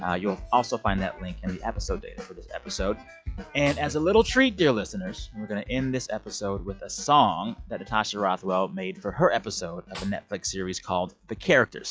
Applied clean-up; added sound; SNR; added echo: classical method log-MMSE.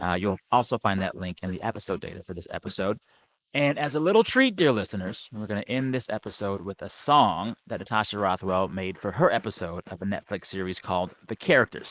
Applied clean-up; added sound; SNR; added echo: neural mask model Resemble Enhance denoiser.